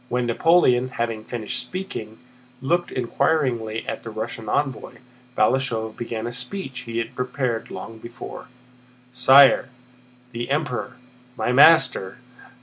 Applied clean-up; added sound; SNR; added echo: none; none; none; none.